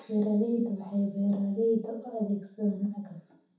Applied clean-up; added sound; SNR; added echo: none; none; none; reverberation time 0.7 s.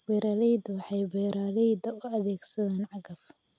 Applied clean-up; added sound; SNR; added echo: none; none; none; none.